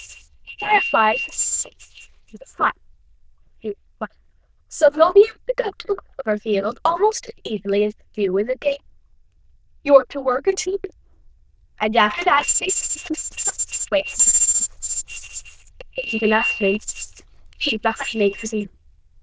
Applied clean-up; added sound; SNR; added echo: neural diffusion model UNIVERSE++.